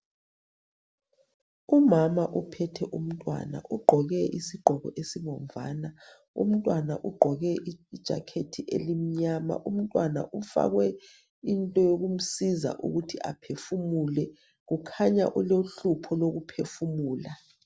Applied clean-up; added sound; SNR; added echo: none; none; none; none.